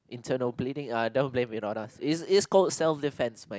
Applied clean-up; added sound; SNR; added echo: none; none; none; none.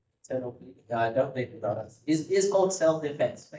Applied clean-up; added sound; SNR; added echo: neural mask model DeepFilterNet 3.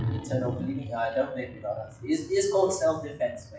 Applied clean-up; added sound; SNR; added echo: classical method WPE with log-MMSE.